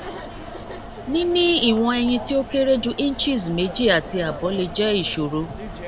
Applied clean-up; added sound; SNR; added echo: none; Mechanical fan + Chatter; 13 dB; none.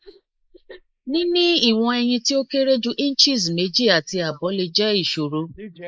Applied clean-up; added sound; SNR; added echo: neural mask model Resemble Enhance denoiser.